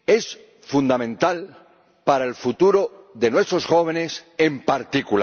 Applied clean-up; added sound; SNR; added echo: none; none; none; none.